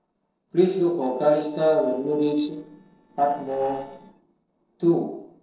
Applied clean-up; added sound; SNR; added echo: neural separator model SepFormer DNS4.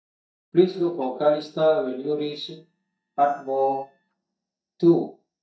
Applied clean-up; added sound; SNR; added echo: neural mask model DeepFilterNet 3.